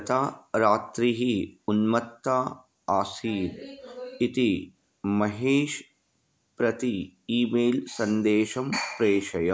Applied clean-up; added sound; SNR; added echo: none; none; none; none.